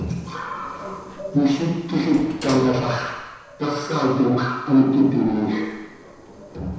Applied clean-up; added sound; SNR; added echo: none; Sliding door; 18 dB; reverberation time 1.0 s.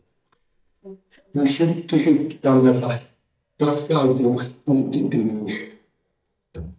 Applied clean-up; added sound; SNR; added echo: neural mask model DeepFilterNet 3.